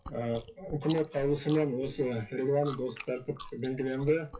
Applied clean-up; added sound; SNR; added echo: classical method WPE with log-MMSE.